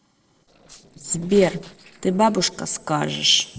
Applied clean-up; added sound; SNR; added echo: neural separator model SepFormer DNS4.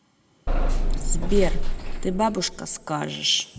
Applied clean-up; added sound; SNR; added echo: none; Bus / Engine; -5 dB; reverberation time 2.8 s.